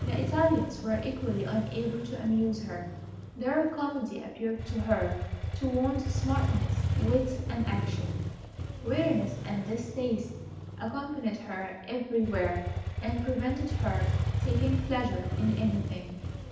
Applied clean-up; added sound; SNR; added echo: none; Motorcycle; 1 dB; reverberation time 0.9 s.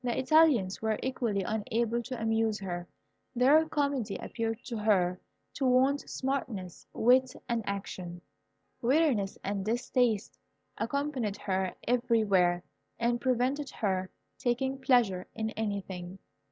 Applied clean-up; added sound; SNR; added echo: none; none; none; none.